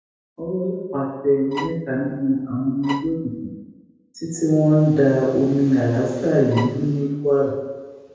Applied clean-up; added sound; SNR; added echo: none; Bowed string instrument; 13 dB; reverberation time 1.2 s.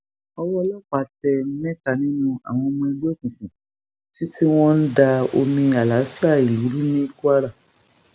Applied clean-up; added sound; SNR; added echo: none; none; none; none.